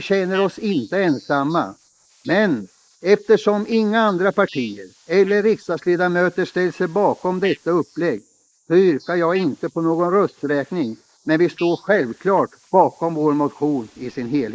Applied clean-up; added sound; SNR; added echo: neural mask model Resemble Enhance denoiser.